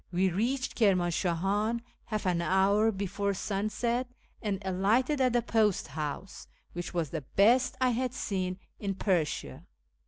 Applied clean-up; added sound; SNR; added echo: none; none; none; none.